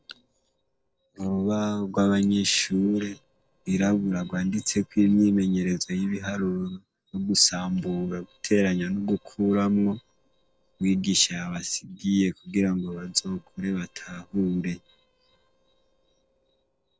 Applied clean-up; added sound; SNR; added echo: neural separator model SepFormer DNS4.